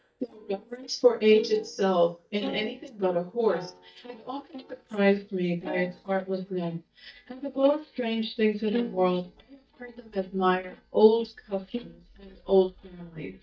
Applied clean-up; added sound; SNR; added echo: neural mask model DeepFilterNet 3.